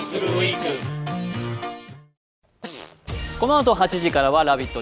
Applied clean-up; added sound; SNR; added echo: none; Fart; 20 dB; none.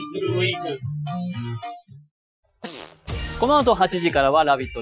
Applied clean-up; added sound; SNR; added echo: classical method Wiener filter.